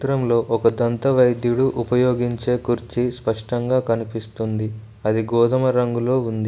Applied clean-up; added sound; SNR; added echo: none; none; none; none.